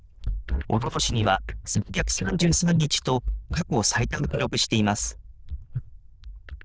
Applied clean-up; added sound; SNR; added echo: neural diffusion model UNIVERSE++.